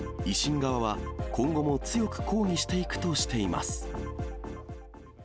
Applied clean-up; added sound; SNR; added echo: none; none; none; none.